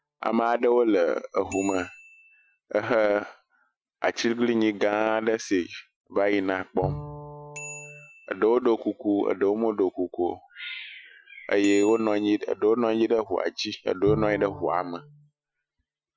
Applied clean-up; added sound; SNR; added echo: classical method Wiener filter.